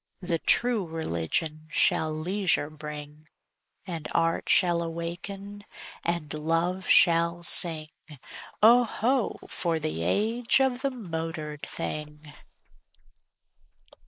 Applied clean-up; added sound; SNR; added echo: neural mask model Resemble Enhance denoiser.